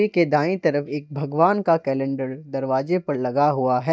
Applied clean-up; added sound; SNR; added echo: neural mask model DeepFilterNet 3.